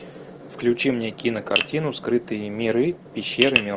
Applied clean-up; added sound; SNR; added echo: none; Tap; 6 dB; none.